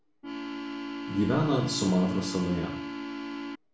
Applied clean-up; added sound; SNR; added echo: none; Organ; 6 dB; reverberation time 0.5 s.